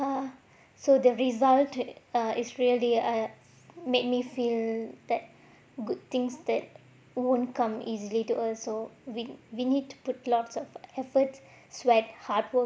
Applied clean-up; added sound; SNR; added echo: none; none; none; none.